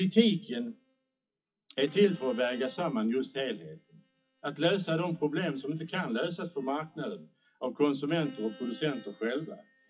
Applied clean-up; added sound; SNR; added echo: classical method WPE with log-MMSE.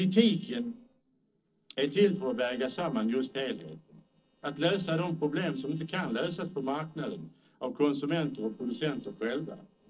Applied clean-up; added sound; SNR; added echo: neural separator model SepFormer DNS4.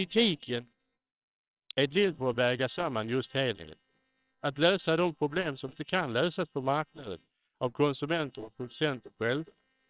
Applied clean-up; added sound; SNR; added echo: neural separator model SepFormer WHAMR!.